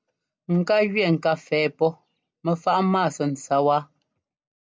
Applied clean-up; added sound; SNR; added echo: none; none; none; none.